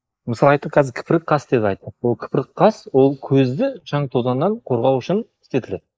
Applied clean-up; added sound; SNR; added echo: neural mask model Resemble Enhance denoiser.